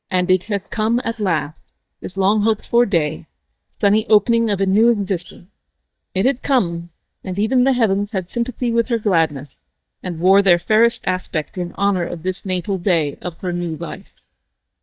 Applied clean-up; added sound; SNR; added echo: neural mask model DeepFilterNet 3.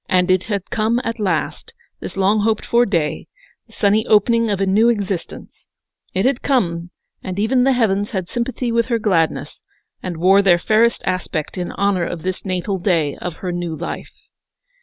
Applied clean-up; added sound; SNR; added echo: none; none; none; none.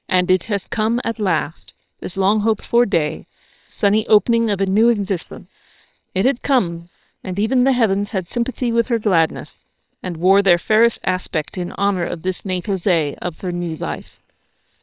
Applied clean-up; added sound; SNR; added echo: neural separator model SepFormer WHAM!.